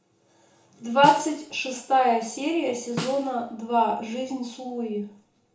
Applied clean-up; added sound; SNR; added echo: none; Snare drum; 14 dB; reverberation time 0.7 s.